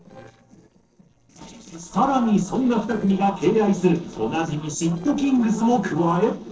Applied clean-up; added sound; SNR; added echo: neural separator model SepFormer DNS4.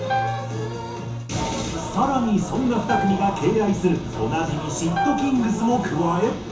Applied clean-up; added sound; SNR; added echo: none; Piano; 8 dB; reverberation time 0.7 s.